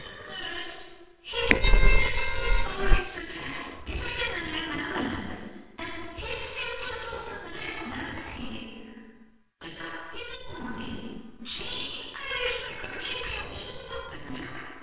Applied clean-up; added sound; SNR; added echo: neural separator model SepFormer WHAMR!.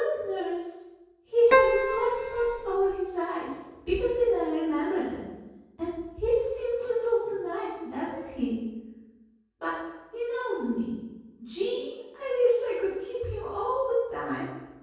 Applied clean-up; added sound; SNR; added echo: none; Keyboard (musical); -3 dB; reverberation time 1.3 s.